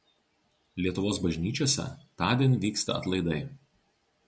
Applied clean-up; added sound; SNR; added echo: none; none; none; none.